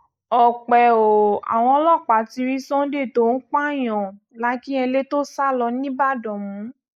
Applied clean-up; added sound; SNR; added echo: neural mask model Resemble Enhance denoiser.